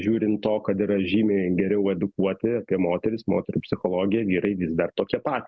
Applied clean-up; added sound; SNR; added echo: none; none; none; none.